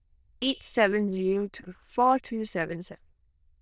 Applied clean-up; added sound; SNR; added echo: neural diffusion model UNIVERSE++.